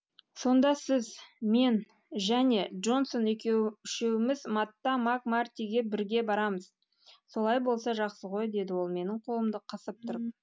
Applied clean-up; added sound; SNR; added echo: none; none; none; none.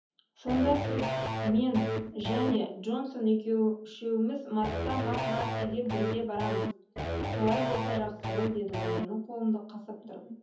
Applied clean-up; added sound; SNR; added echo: none; Electric guitar / Bass guitar; 1 dB; reverberation time 0.7 s.